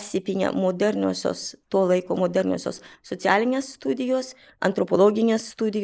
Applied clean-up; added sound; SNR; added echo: neural mask model Resemble Enhance denoiser.